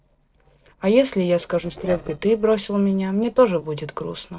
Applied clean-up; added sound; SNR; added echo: neural separator model SepFormer DNS4.